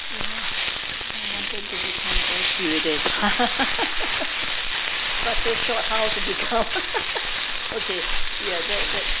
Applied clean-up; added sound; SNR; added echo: none; Frying (food); -5 dB; none.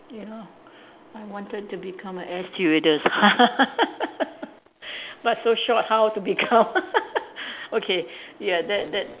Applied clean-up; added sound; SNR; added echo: none; none; none; none.